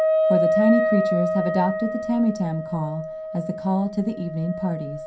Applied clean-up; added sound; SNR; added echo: none; Wind instrument, woodwind instrument; 0 dB; reverberation time 0.3 s.